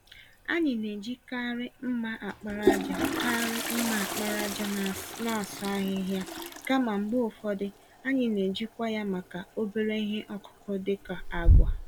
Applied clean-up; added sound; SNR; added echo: none; Toilet flush; 0 dB; none.